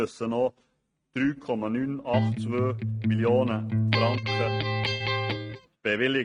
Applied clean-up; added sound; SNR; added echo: neural mask model RNNoise.